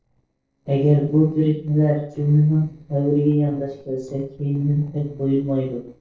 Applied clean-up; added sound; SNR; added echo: neural separator model SepFormer DNS4.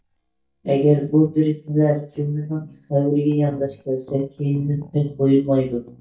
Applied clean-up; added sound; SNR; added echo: neural mask model DeepFilterNet 3.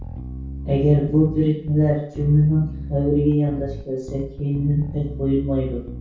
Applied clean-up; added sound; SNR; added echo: none; Bass guitar; 11 dB; reverberation time 0.6 s.